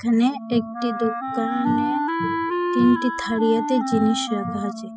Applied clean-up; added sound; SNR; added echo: classical method spectral subtraction.